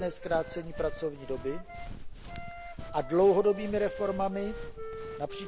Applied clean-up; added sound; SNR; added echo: none; Run + Wind instrument, woodwind instrument; 8 dB; none.